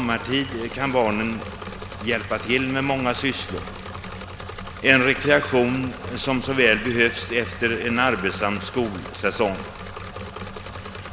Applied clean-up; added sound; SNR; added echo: none; Engine / Mechanisms; 11 dB; none.